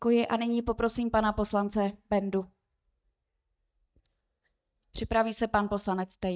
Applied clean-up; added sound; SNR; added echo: neural mask model DeepFilterNet 3.